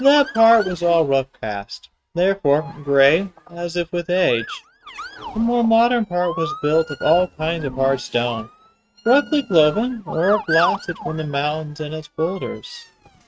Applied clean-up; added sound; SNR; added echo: neural mask model RNNoise.